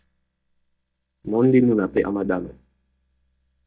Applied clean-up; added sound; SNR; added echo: neural mask model DeepFilterNet 3.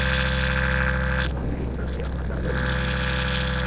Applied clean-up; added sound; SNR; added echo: neural separator model SepFormer DNS4.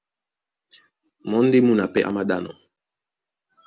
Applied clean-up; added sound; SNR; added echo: none; none; none; none.